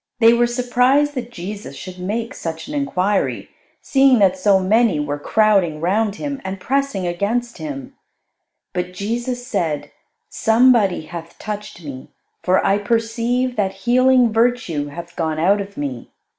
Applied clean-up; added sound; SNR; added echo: none; none; none; none.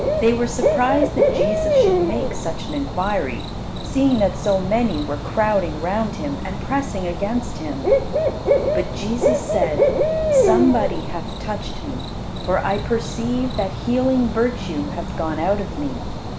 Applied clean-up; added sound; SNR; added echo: none; Cricket / Bird; -1 dB; none.